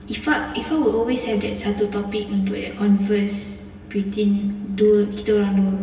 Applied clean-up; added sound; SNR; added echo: none; none; none; reverberation time 1.3 s.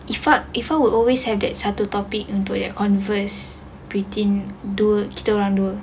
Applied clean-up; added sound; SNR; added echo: none; none; none; none.